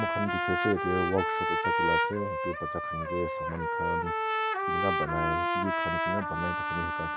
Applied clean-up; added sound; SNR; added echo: none; Trumpet; -4 dB; none.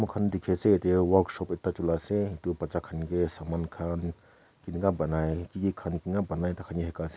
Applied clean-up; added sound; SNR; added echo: none; none; none; none.